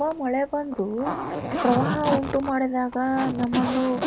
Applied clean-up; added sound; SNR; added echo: none; Zipper (clothing); 5 dB; none.